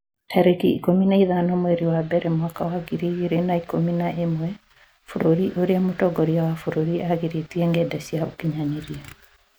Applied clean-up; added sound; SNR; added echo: none; none; none; none.